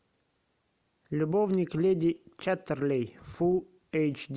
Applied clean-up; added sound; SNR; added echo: none; none; none; none.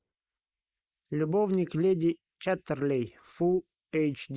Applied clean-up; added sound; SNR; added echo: neural mask model Resemble Enhance denoiser.